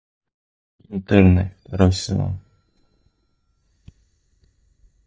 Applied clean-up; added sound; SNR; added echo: neural mask model DeepFilterNet 3.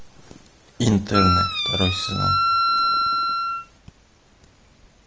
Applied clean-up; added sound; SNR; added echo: none; Wind instrument, woodwind instrument; -5 dB; none.